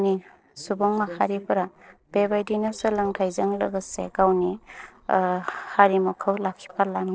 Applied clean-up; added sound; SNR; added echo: neural separator model SepFormer DNS4.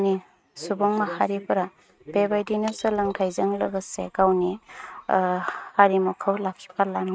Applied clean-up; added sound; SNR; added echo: neural mask model RNNoise.